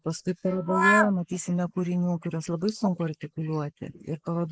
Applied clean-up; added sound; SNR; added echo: neural mask model Resemble Enhance denoiser.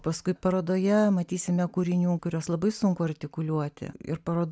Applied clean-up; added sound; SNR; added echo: none; none; none; none.